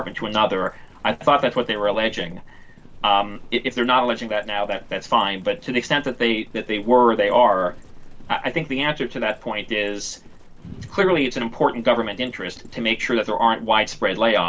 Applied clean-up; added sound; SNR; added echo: none; Livestock, farm animals, working animals; 18 dB; none.